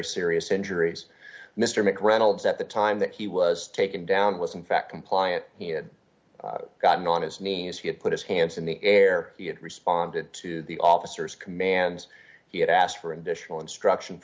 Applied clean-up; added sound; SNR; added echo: none; none; none; none.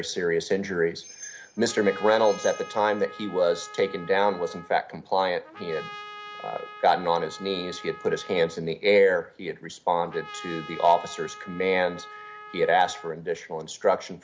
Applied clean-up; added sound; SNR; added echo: none; Bell + Trumpet; 16 dB; none.